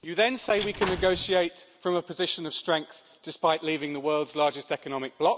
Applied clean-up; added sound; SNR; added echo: none; Squeak / Slam / Wood; 9 dB; none.